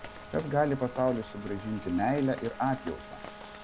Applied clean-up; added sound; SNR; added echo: none; Rain + Bowed string instrument; 13 dB; none.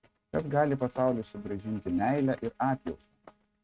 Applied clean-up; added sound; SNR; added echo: neural mask model RNNoise.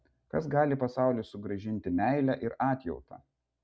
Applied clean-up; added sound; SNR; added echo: none; none; none; none.